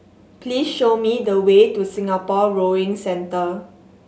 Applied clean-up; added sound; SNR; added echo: none; none; none; none.